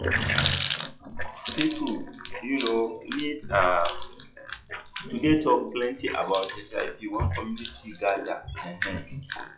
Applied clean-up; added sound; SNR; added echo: classical method log-MMSE.